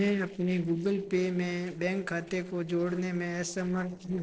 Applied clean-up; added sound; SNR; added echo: neural separator model SepFormer DNS4.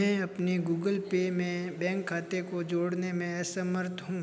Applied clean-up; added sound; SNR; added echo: none; none; none; none.